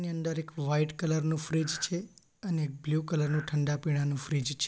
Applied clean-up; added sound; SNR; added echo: none; Breathing; 14 dB; none.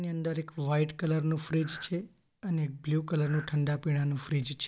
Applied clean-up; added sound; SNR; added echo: neural mask model DeepFilterNet 3.